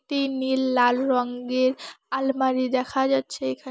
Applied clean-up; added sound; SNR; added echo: none; none; none; none.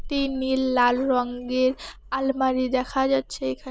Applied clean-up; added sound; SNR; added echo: none; Engine starting / Car; 18 dB; none.